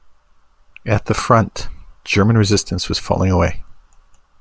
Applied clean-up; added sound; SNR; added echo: none; none; none; none.